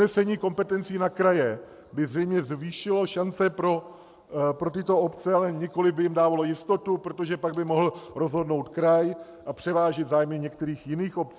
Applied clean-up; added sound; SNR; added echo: none; none; none; none.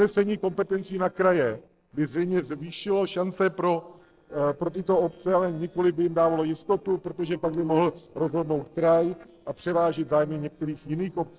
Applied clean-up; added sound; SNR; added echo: neural separator model SepFormer DNS4.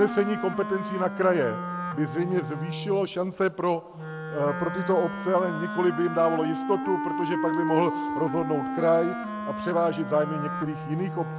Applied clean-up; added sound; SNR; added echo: none; Wind instrument, woodwind instrument; 5 dB; none.